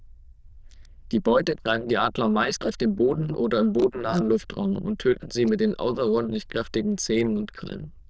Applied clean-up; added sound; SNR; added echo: neural diffusion model UNIVERSE++.